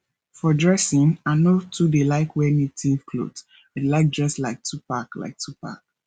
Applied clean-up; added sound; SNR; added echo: none; none; none; none.